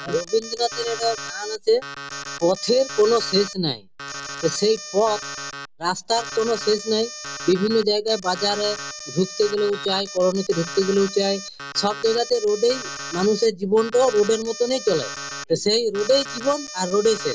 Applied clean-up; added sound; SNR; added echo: none; Alarm; 12 dB; none.